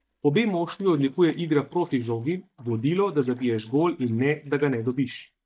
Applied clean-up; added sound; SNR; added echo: neural mask model DeepFilterNet 3.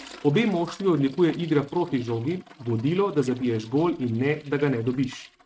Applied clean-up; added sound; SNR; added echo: neural mask model RNNoise.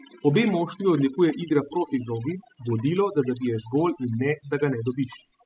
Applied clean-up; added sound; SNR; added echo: classical method spectral subtraction.